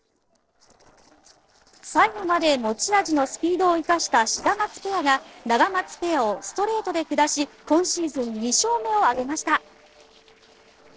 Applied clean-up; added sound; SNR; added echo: neural separator model SepFormer DNS4.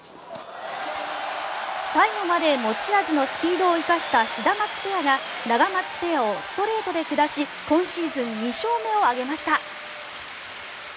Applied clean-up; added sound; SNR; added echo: none; none; none; none.